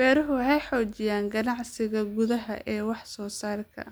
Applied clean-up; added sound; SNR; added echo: none; none; none; none.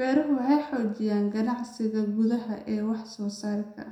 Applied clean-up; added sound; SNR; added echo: none; none; none; reverberation time 0.6 s.